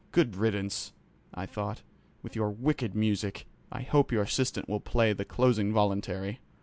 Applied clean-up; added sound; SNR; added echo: none; none; none; none.